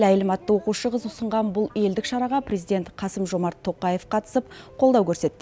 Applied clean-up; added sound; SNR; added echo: none; none; none; none.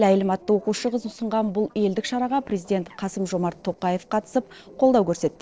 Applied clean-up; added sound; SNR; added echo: neural separator model SepFormer DNS4.